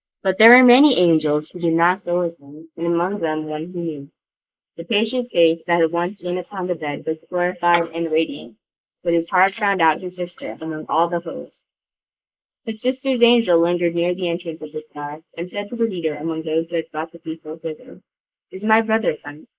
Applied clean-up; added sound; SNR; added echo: neural mask model Resemble Enhance denoiser.